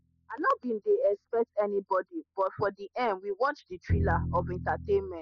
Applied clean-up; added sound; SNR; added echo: classical method spectral subtraction.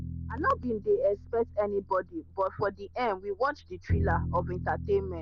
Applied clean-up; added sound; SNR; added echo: none; Bowed string instrument; 6 dB; none.